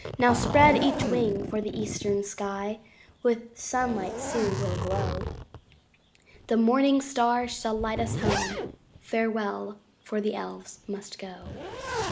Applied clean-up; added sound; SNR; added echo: none; Zipper (clothing); 6 dB; none.